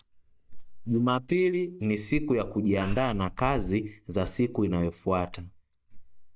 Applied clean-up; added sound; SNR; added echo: neural mask model DeepFilterNet 3.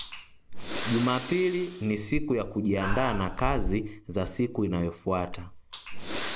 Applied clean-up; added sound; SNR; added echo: none; Breathing; 4 dB; none.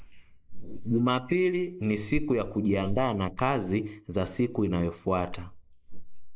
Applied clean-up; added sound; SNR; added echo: neural mask model Resemble Enhance denoiser.